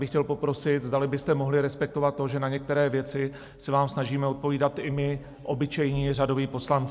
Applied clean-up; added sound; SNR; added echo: none; none; none; none.